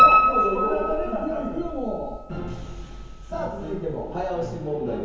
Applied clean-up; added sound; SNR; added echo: none; Piano; -4 dB; reverberation time 1.0 s.